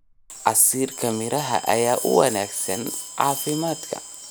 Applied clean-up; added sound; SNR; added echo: none; Bell; 17 dB; none.